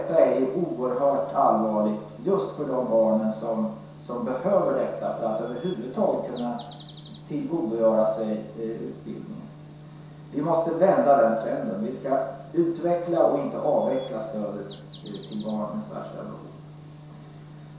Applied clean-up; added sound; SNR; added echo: none; Bird vocalization, bird call, bird song; 18 dB; reverberation time 0.7 s.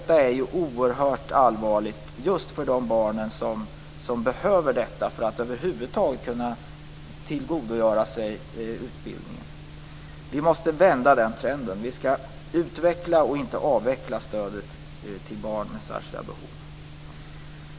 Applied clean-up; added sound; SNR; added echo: none; none; none; none.